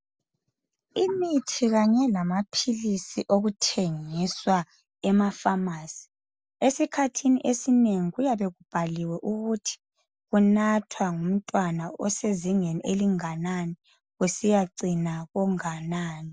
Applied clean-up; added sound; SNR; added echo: none; none; none; none.